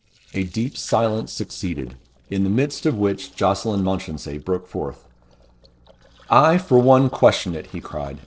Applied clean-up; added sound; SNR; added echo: neural separator model SepFormer DNS4.